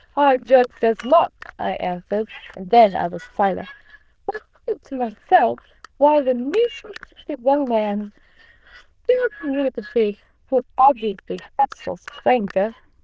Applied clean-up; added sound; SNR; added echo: neural diffusion model UNIVERSE++.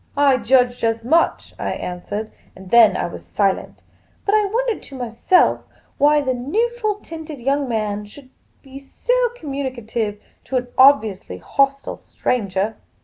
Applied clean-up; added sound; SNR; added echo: none; none; none; none.